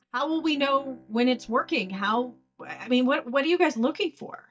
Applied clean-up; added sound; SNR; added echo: neural mask model DeepFilterNet 3.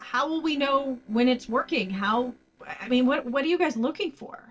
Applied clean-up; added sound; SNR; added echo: neural separator model SepFormer DNS4.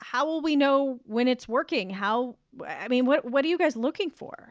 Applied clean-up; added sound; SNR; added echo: none; none; none; none.